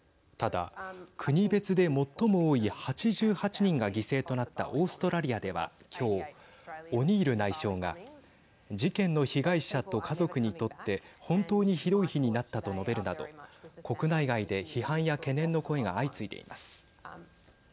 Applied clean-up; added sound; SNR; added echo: none; none; none; none.